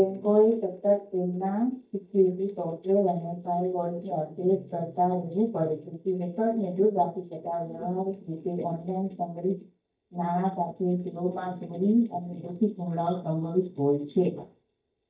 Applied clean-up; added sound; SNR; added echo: neural mask model DeepFilterNet 3.